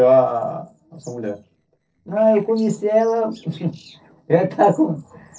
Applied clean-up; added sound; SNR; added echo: neural separator model SepFormer DNS4.